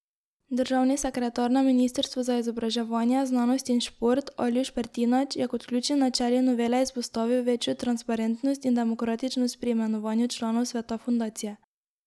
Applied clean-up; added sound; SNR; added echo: none; none; none; none.